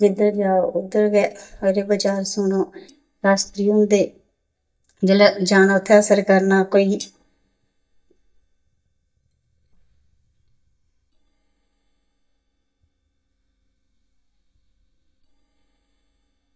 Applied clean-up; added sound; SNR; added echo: neural mask model DeepFilterNet 3.